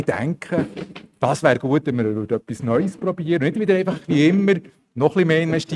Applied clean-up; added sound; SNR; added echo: neural mask model RNNoise.